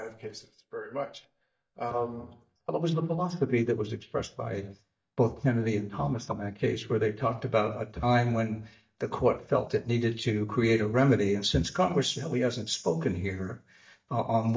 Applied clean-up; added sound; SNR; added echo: neural mask model DeepFilterNet 3.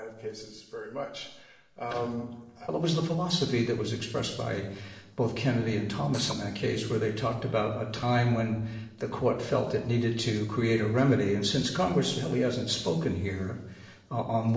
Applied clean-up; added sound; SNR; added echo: neural separator model SepFormer DNS4.